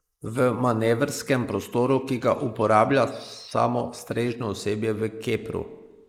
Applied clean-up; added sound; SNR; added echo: neural mask model Resemble Enhance denoiser.